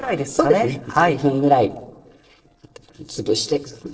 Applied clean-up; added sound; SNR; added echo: neural separator model SepFormer DNS4.